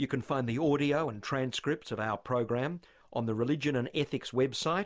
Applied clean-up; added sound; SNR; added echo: none; none; none; none.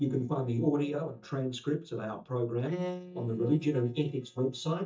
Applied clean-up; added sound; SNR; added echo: neural mask model DeepFilterNet 3.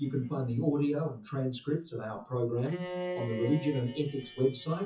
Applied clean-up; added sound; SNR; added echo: classical method WPE with log-MMSE.